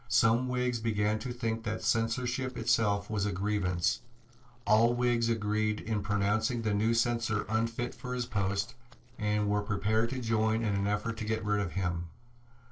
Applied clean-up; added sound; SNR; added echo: neural separator model SepFormer DNS4.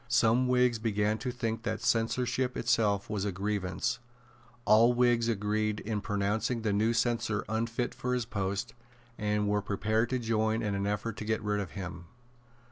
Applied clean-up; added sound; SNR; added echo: none; none; none; none.